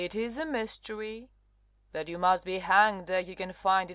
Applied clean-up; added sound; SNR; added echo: none; none; none; none.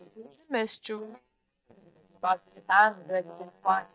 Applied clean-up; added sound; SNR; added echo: neural mask model DeepFilterNet 3.